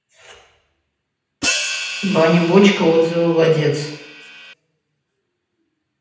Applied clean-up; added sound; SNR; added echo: none; Hi-hat; 8 dB; reverberation time 0.9 s.